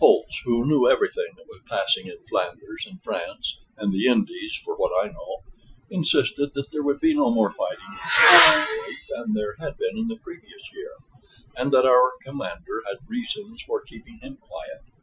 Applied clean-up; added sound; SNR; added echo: classical method Wiener filter.